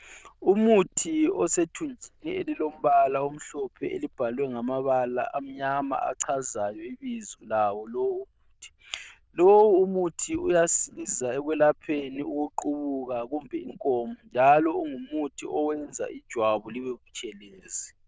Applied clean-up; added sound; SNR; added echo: neural diffusion model UNIVERSE++.